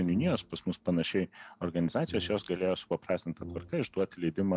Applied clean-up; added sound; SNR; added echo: none; Brass instrument; 16 dB; none.